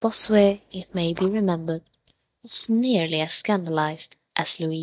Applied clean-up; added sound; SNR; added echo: neural mask model DeepFilterNet 3.